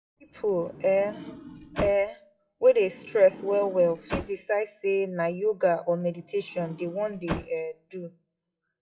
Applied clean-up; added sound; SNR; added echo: classical method WPE with log-MMSE.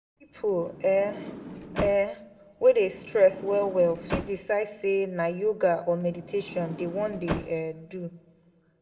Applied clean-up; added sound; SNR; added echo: none; Sliding door; 11 dB; reverberation time 0.7 s.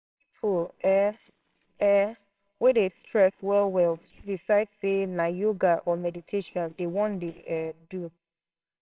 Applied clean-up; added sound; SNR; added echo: neural separator model SepFormer WHAMR!.